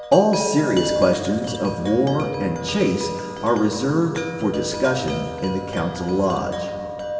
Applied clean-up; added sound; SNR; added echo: none; Wind chime; 7 dB; reverberation time 2.5 s.